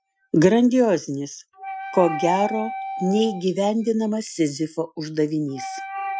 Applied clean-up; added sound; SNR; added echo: classical method Wiener filter.